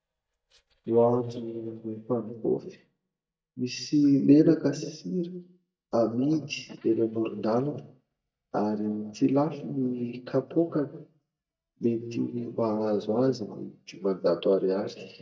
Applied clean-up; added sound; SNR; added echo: neural mask model DeepFilterNet 3.